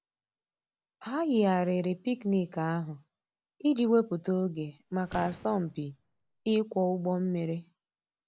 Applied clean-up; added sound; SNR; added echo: none; Boom; 19 dB; none.